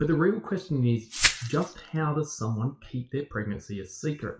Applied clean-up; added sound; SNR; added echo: classical method WPE with log-MMSE.